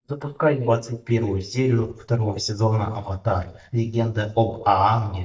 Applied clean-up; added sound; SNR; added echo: neural mask model DeepFilterNet 3.